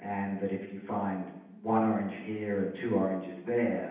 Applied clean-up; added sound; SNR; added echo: none; none; none; reverberation time 0.9 s.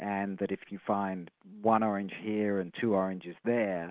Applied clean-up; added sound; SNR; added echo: none; none; none; none.